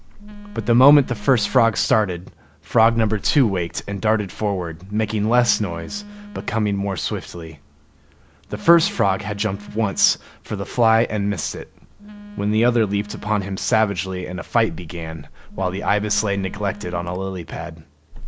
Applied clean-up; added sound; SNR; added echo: none; Telephone; 14 dB; none.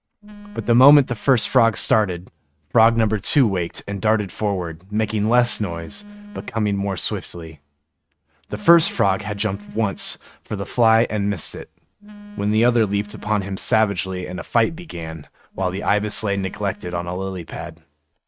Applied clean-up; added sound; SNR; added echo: neural mask model RNNoise.